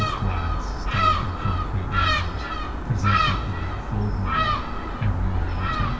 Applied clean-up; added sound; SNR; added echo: none; Gull, seagull; -3 dB; reverberation time 0.2 s.